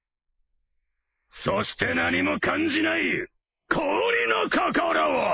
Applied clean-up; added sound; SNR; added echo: neural mask model Resemble Enhance denoiser.